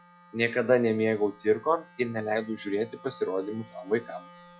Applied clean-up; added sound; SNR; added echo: classical method log-MMSE.